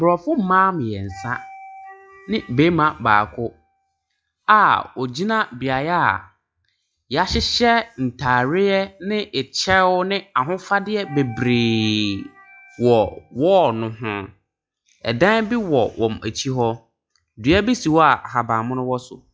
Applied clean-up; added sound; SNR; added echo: classical method log-MMSE.